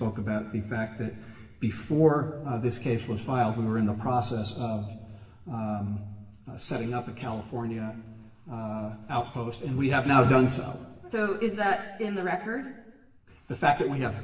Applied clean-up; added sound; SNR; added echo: none; none; none; reverberation time 1.2 s.